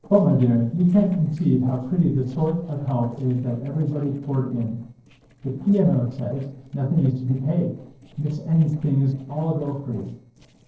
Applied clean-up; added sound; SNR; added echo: neural separator model SepFormer DNS4.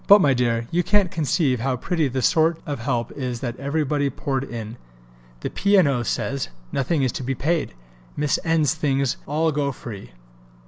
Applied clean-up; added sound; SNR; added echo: none; none; none; none.